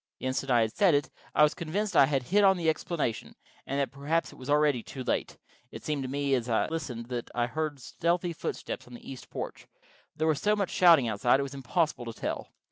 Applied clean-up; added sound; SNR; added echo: none; none; none; none.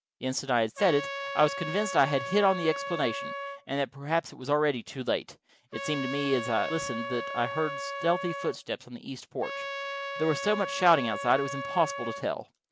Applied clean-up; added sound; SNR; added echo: none; Trumpet; 7 dB; none.